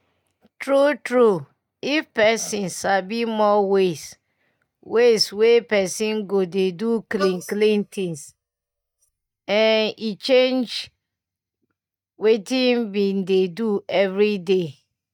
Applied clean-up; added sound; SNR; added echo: neural mask model DeepFilterNet 3.